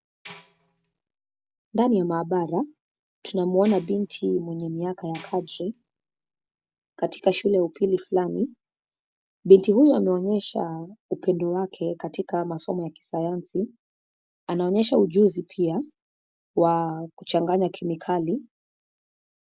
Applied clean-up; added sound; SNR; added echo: none; Tambourine; 14 dB; none.